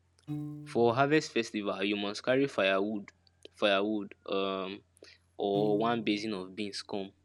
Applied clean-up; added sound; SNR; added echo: none; Piano; 16 dB; none.